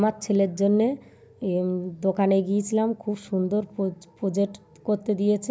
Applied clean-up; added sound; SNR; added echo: none; none; none; none.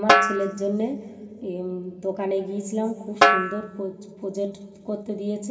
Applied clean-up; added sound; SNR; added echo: none; Snare drum; -4 dB; reverberation time 2.3 s.